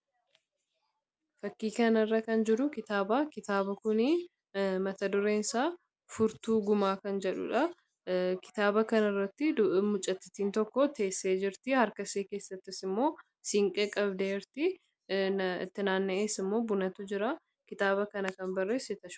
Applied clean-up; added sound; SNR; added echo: none; none; none; none.